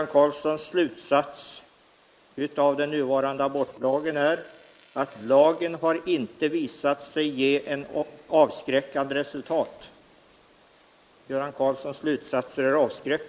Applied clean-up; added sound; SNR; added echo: neural mask model Resemble Enhance denoiser.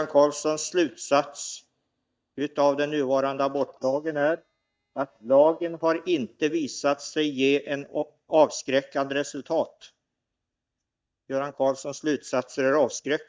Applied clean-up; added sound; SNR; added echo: neural mask model DeepFilterNet 3.